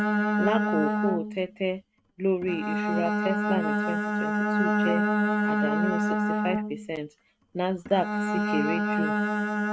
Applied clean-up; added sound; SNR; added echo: neural mask model RNNoise.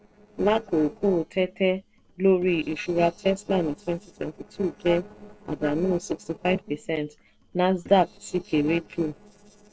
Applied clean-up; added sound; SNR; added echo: neural separator model SepFormer DNS4.